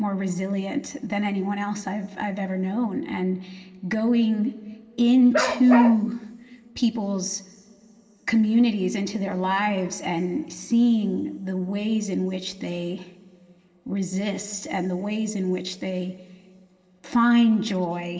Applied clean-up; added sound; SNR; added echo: none; Bark; 2 dB; reverberation time 2.4 s.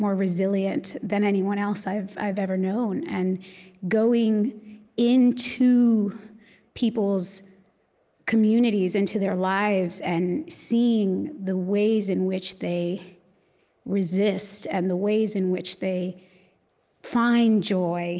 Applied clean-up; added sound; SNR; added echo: none; none; none; none.